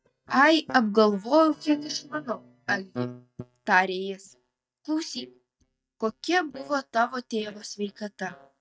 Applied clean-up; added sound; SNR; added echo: neural mask model DeepFilterNet 3.